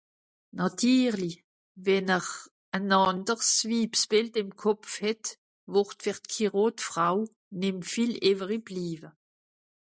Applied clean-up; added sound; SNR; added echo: none; none; none; none.